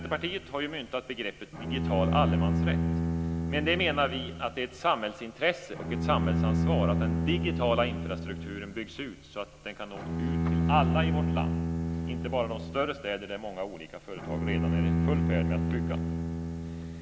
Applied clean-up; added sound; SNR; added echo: none; Bowed string instrument; -3 dB; none.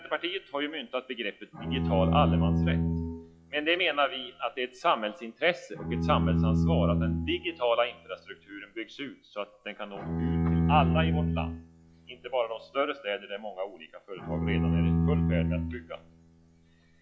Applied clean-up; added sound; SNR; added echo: classical method log-MMSE.